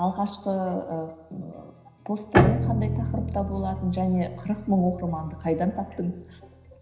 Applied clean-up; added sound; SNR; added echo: none; Bowed string instrument; 2 dB; reverberation time 0.9 s.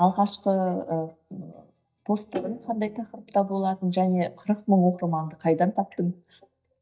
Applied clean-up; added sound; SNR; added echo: neural mask model DeepFilterNet 3.